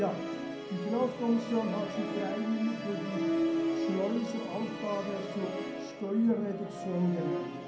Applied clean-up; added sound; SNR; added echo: none; Musical instrument; 3 dB; reverberation time 0.6 s.